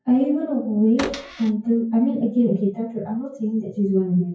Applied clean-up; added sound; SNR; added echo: classical method WPE with log-MMSE.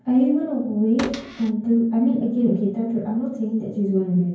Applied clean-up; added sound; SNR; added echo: none; Cupboard open or close / Door; 14 dB; reverberation time 0.9 s.